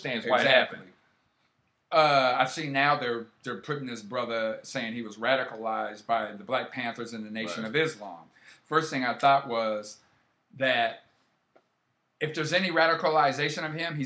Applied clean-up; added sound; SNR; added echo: none; none; none; none.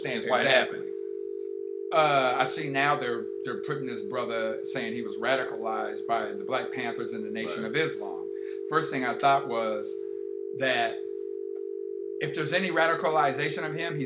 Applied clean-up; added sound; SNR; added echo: none; Telephone; 5 dB; none.